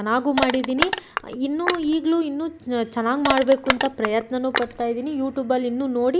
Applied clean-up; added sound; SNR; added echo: none; Crushing; 5 dB; none.